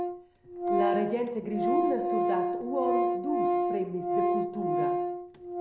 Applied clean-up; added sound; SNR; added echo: none; Organ; -5 dB; none.